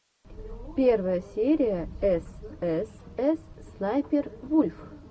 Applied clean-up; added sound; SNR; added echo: none; none; none; none.